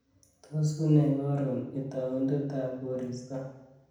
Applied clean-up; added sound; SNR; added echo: none; none; none; reverberation time 0.9 s.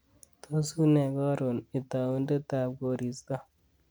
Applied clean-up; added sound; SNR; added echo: none; none; none; none.